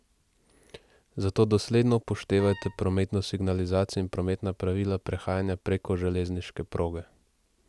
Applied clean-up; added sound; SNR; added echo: none; Wind instrument, woodwind instrument; 18 dB; none.